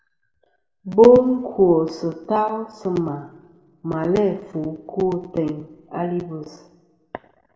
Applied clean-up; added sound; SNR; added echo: none; none; none; reverberation time 1.1 s.